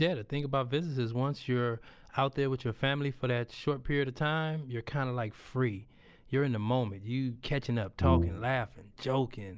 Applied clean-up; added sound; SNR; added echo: none; Brass instrument; -2 dB; none.